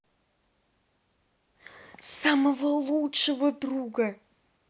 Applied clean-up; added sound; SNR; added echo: none; none; none; none.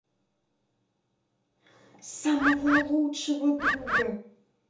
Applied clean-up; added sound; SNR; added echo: none; Bird; -2 dB; reverberation time 1.2 s.